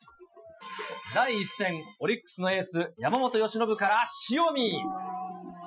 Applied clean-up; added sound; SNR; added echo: classical method Wiener filter.